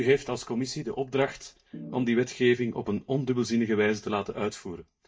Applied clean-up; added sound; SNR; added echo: neural mask model DeepFilterNet 3.